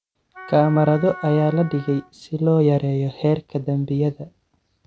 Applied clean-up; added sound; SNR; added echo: none; Wind instrument, woodwind instrument; 18 dB; none.